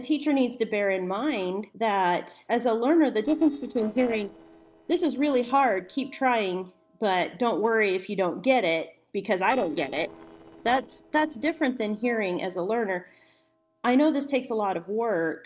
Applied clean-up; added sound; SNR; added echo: neural separator model SepFormer DNS4.